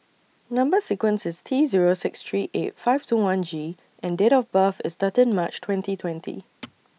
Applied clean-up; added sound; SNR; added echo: none; none; none; none.